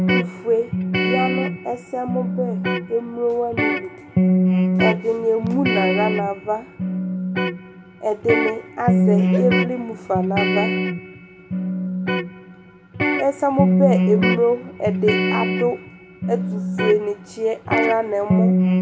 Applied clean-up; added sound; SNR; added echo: none; Electric guitar; -2 dB; none.